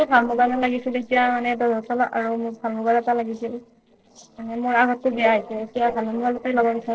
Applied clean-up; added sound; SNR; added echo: neural separator model SepFormer DNS4.